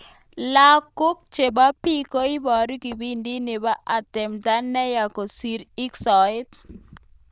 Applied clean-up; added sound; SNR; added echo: neural diffusion model UNIVERSE++.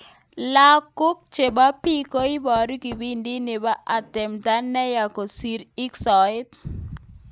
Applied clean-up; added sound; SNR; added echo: none; Knock / Wood; 20 dB; none.